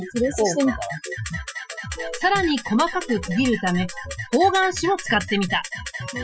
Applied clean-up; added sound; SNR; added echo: classical method Wiener filter.